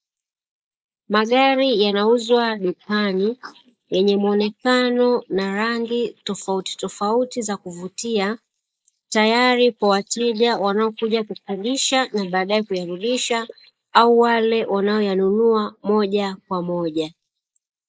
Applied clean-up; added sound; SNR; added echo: neural mask model Resemble Enhance denoiser.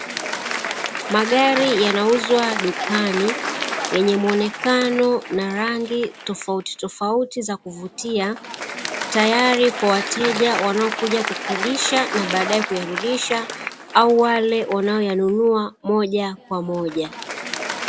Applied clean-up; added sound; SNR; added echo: none; Applause; 7 dB; none.